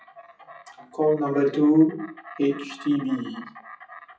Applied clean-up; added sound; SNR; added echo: classical method WPE with log-MMSE.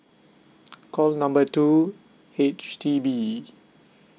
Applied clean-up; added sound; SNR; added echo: none; none; none; none.